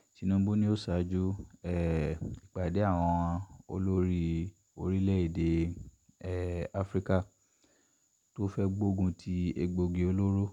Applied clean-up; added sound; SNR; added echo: none; none; none; none.